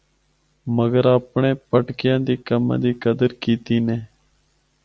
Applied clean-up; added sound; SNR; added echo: none; none; none; none.